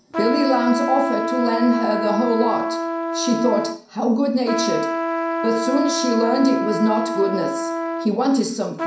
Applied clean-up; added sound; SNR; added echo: none; Trumpet; 3 dB; reverberation time 0.5 s.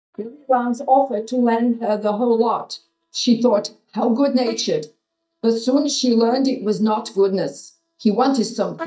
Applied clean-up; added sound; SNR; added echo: neural mask model DeepFilterNet 3.